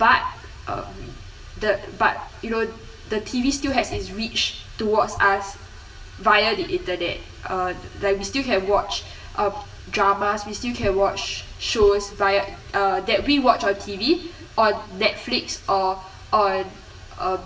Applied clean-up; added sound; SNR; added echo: none; none; none; reverberation time 0.8 s.